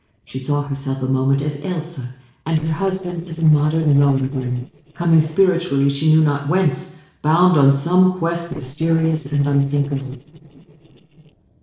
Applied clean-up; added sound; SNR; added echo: neural separator model SepFormer DNS4.